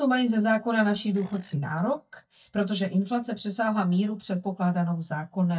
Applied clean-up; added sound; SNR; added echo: neural mask model DeepFilterNet 3.